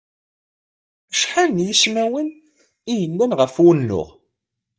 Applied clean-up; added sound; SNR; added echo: neural mask model DeepFilterNet 3.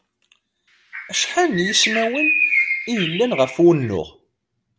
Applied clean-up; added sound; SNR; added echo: none; Bird; 2 dB; none.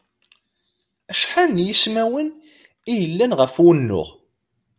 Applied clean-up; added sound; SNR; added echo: none; none; none; none.